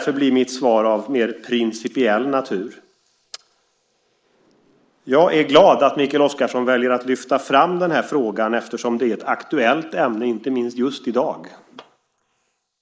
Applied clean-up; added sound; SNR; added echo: neural mask model Resemble Enhance denoiser.